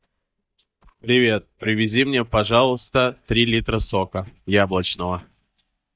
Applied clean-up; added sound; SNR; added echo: neural mask model DeepFilterNet 3.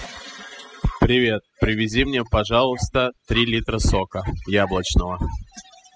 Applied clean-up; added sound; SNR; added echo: classical method spectral subtraction.